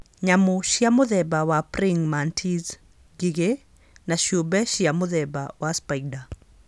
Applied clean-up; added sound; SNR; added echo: none; none; none; none.